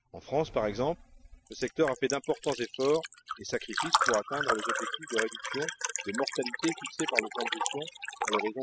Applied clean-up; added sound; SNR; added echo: classical method spectral subtraction.